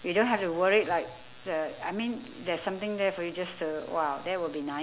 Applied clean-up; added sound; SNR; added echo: none; none; none; none.